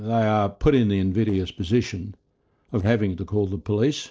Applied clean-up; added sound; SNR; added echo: neural separator model SepFormer DNS4.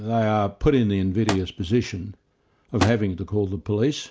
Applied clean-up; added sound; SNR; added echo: none; Thump, thud; 12 dB; none.